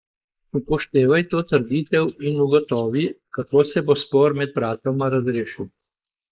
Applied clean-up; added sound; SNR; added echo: neural mask model Resemble Enhance denoiser.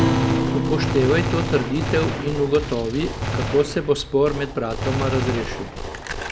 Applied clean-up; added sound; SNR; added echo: none; Acoustic guitar + Gunshot, gunfire; 1 dB; none.